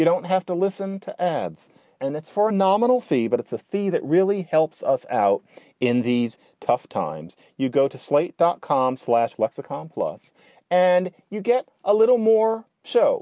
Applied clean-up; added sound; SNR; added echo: none; none; none; none.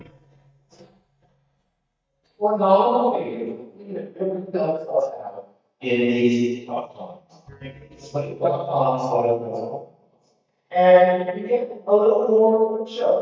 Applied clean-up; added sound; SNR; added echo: neural mask model DeepFilterNet 3.